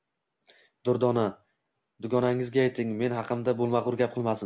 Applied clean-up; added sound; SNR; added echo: none; none; none; none.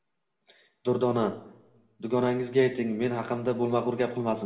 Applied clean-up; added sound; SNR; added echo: none; none; none; reverberation time 0.6 s.